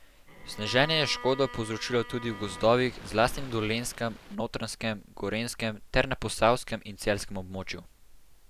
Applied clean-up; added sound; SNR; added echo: none; Waves, surf + Bowed string instrument; 14 dB; none.